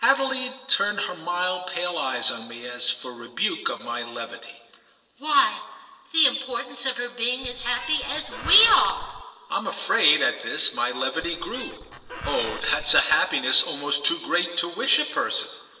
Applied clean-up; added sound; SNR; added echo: neural separator model SepFormer DNS4.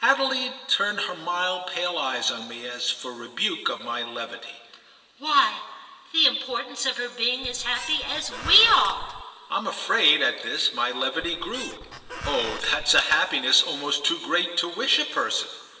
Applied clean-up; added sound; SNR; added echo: none; Squeak; 11 dB; reverberation time 2.7 s.